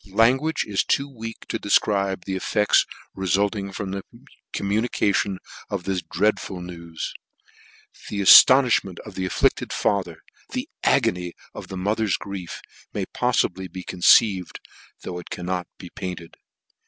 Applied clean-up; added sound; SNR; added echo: none; none; none; none.